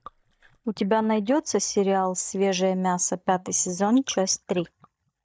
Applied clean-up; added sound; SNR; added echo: neural mask model DeepFilterNet 3.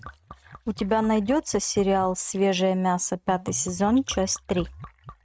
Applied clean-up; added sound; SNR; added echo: neural mask model RNNoise.